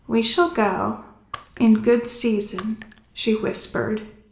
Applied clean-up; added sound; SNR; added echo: none; Shatter; 17 dB; reverberation time 0.6 s.